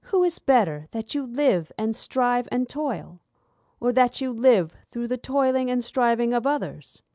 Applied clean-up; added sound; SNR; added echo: none; none; none; none.